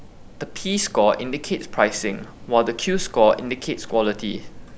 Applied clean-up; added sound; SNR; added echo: none; Rain; 14 dB; none.